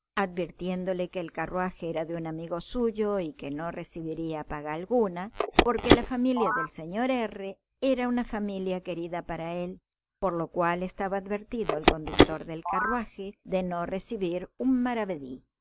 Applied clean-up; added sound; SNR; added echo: none; Telephone; -3 dB; none.